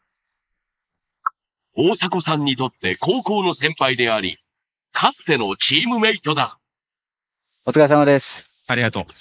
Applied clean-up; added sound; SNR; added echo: neural mask model Resemble Enhance denoiser.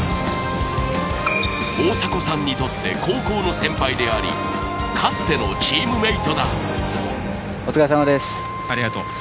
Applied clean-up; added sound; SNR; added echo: none; Wind instrument, woodwind instrument; 11 dB; none.